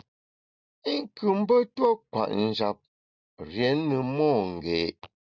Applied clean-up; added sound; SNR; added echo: none; none; none; none.